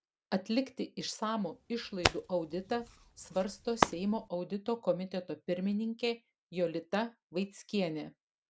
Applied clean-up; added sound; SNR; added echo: none; Hands; 2 dB; none.